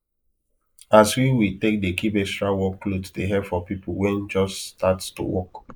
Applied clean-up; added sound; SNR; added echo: neural mask model Resemble Enhance denoiser.